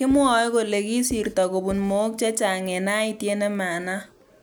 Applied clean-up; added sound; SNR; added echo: none; Writing; 17 dB; none.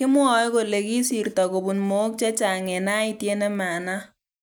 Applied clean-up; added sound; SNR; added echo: neural mask model Resemble Enhance denoiser.